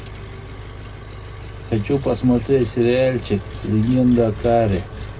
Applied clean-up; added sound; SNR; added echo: none; Engine; 12 dB; reverberation time 0.2 s.